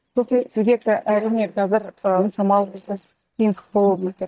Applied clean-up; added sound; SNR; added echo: neural mask model DeepFilterNet 3.